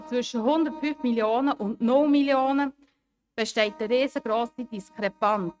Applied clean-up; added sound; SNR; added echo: neural mask model RNNoise.